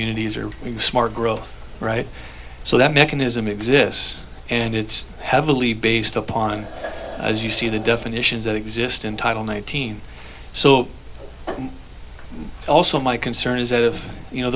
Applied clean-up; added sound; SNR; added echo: none; none; none; none.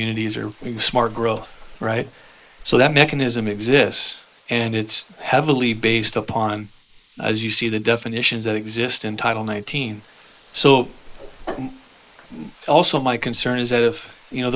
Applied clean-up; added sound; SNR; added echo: neural mask model Resemble Enhance denoiser.